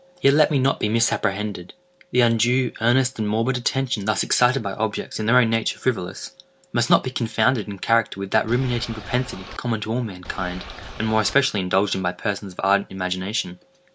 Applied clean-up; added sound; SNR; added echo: none; Boat, Water vehicle; 13 dB; none.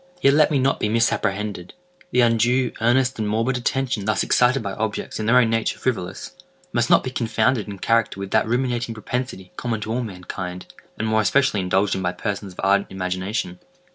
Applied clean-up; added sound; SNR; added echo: none; none; none; none.